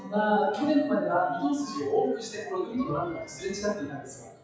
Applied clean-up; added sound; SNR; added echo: classical method WPE with log-MMSE.